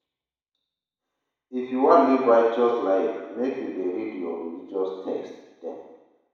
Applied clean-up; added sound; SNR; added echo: none; none; none; reverberation time 1.1 s.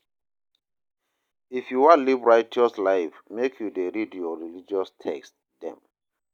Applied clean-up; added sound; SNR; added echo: none; none; none; none.